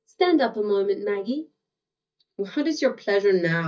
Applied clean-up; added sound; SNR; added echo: neural mask model DeepFilterNet 3.